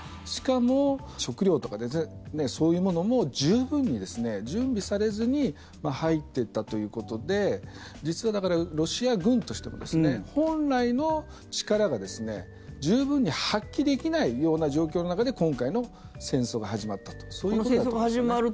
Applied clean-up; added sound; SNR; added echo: none; none; none; none.